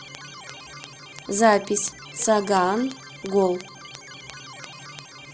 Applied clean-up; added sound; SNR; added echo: none; Keyboard (musical); 17 dB; none.